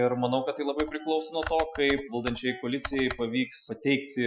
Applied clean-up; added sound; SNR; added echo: classical method Wiener filter.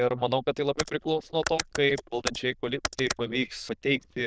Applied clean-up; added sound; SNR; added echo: neural diffusion model UNIVERSE++.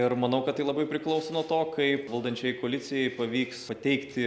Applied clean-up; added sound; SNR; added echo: none; none; none; none.